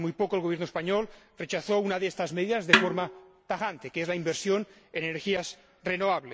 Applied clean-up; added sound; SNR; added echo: none; Snare drum; -1 dB; none.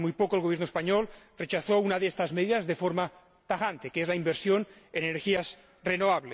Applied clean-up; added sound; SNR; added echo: none; none; none; none.